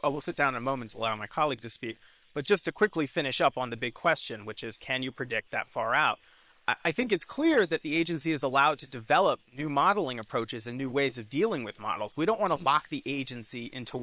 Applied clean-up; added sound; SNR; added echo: neural separator model SepFormer WHAM!.